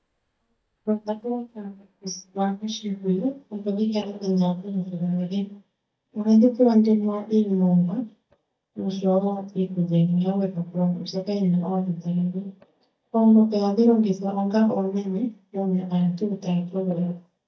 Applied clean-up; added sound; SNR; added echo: neural mask model DeepFilterNet 3.